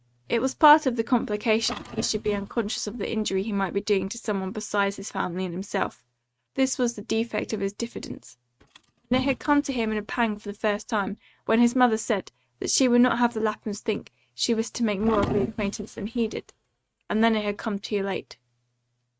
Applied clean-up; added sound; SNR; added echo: neural mask model RNNoise.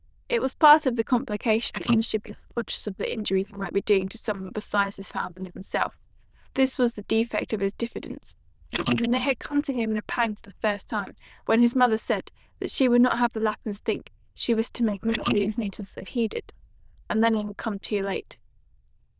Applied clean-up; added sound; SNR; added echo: neural diffusion model UNIVERSE++.